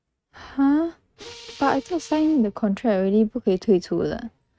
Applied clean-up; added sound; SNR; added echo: neural mask model RNNoise.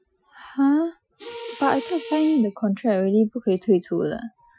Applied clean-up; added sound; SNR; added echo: classical method Wiener filter.